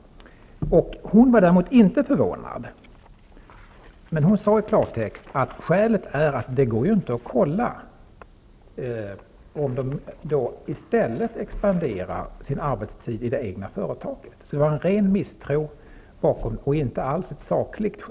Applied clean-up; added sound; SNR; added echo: none; none; none; none.